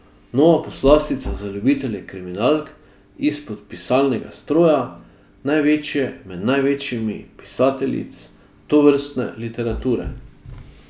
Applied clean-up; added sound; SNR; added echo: none; none; none; none.